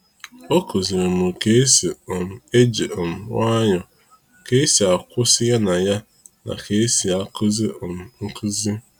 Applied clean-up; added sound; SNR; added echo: none; none; none; none.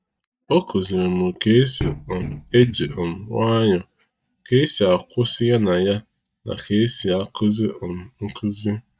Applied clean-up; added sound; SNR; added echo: neural mask model DeepFilterNet 3.